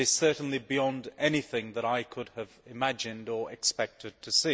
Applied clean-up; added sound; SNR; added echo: none; none; none; none.